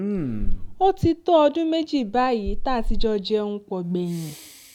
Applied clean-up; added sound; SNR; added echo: none; Respiratory sounds; 3 dB; none.